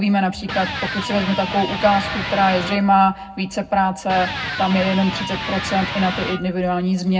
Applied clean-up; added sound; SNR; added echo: none; Electric guitar; 8 dB; reverberation time 0.3 s.